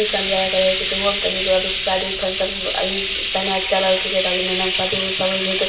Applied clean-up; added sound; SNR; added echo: none; Frying (food); 0 dB; reverberation time 0.7 s.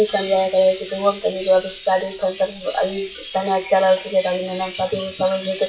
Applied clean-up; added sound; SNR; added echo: classical method WPE with log-MMSE.